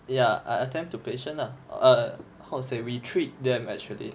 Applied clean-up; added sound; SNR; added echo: none; none; none; none.